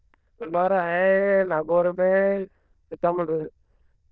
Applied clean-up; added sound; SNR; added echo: neural diffusion model UNIVERSE++.